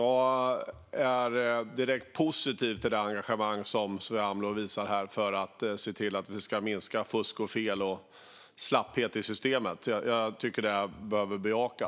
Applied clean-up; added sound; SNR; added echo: none; none; none; none.